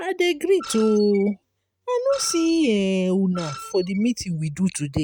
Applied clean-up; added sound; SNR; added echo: neural mask model RNNoise.